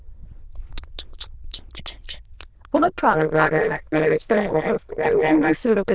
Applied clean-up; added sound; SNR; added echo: neural diffusion model UNIVERSE++.